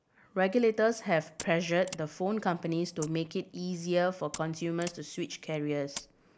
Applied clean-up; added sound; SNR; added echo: neural mask model Resemble Enhance denoiser.